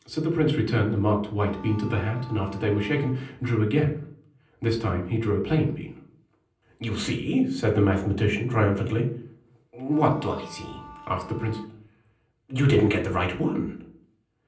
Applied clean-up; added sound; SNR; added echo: none; Bowed string instrument; 20 dB; reverberation time 0.6 s.